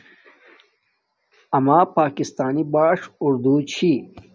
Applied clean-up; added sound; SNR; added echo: none; none; none; none.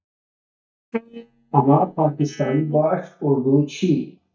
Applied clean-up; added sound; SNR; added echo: neural mask model DeepFilterNet 3.